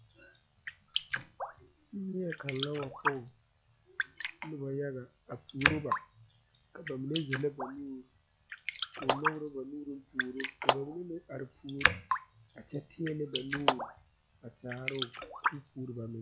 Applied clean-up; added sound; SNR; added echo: classical method log-MMSE.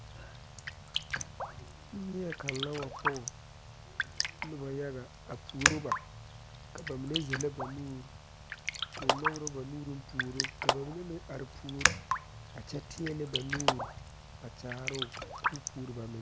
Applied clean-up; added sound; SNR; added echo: none; Raindrop + Clapping; -4 dB; none.